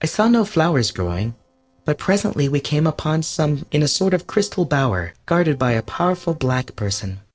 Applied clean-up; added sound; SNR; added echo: neural separator model SepFormer DNS4.